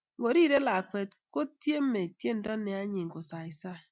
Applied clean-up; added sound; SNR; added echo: none; none; none; none.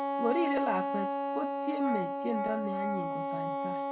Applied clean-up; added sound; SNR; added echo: none; Wind instrument, woodwind instrument; -2 dB; reverberation time 0.2 s.